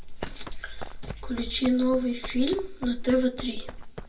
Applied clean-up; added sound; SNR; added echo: none; Run; 6 dB; reverberation time 0.2 s.